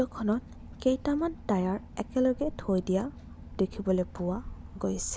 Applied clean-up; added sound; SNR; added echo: none; Engine / Boat, Water vehicle; 13 dB; none.